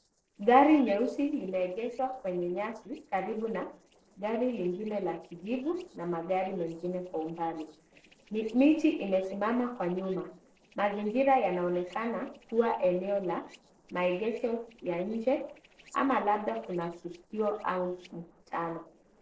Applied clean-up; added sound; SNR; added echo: neural separator model SepFormer DNS4.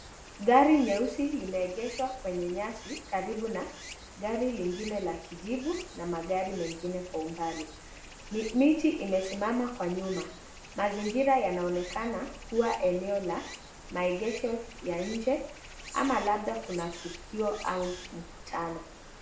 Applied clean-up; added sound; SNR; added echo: none; Stream; 15 dB; reverberation time 0.5 s.